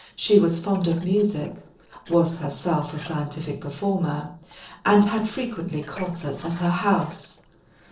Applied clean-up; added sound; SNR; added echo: neural separator model SepFormer DNS4.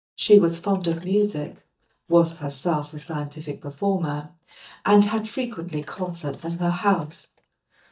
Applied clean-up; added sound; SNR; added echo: neural mask model DeepFilterNet 3.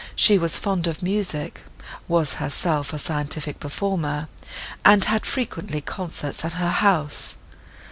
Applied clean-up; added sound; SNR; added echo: none; none; none; none.